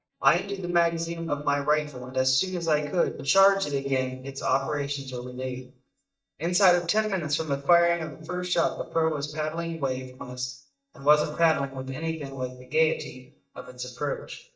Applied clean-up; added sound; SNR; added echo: neural mask model DeepFilterNet 3.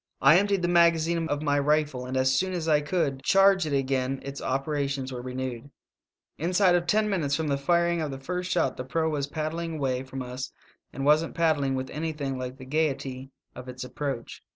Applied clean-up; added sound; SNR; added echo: none; none; none; none.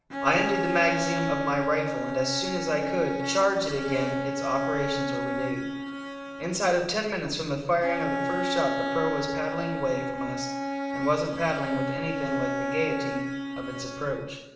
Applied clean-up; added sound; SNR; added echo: none; Bowed string instrument; 3 dB; reverberation time 0.9 s.